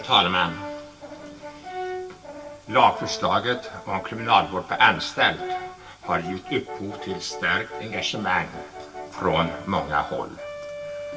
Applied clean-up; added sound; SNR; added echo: none; Brass instrument; 11 dB; reverberation time 0.1 s.